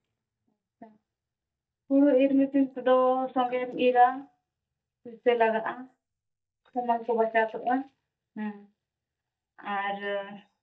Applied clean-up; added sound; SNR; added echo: neural mask model DeepFilterNet 3.